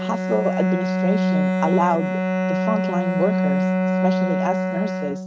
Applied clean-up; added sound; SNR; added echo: neural mask model RNNoise.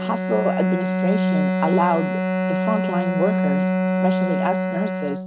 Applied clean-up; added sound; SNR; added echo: none; Bowed string instrument; -4 dB; none.